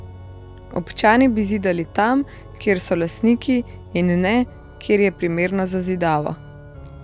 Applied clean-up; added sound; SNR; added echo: none; Organ; 18 dB; none.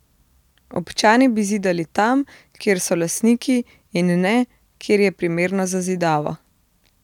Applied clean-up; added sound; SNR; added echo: none; none; none; none.